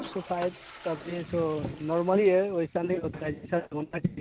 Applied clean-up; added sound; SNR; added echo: none; Toilet flush; 18 dB; none.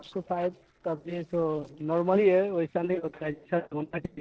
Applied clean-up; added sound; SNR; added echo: neural separator model SepFormer DNS4.